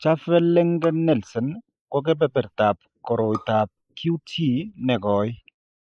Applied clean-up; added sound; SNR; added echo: neural mask model Resemble Enhance denoiser.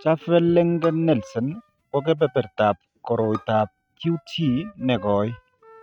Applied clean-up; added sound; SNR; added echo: neural mask model RNNoise.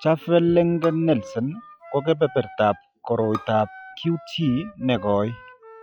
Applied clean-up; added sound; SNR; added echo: classical method log-MMSE.